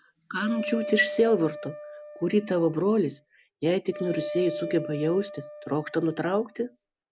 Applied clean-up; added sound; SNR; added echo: none; Wind instrument, woodwind instrument; 11 dB; none.